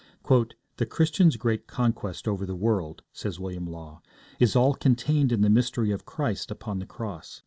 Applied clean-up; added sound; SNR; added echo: none; none; none; none.